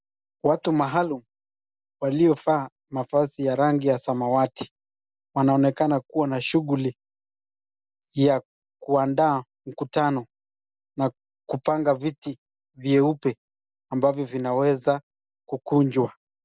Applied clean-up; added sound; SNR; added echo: none; none; none; none.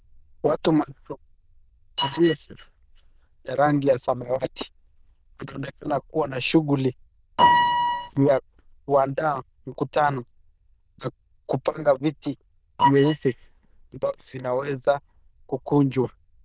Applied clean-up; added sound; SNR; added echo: neural diffusion model UNIVERSE++.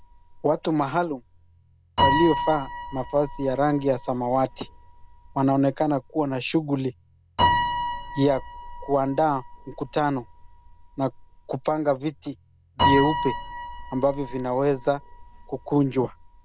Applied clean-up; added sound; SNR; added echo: none; Piano; 5 dB; none.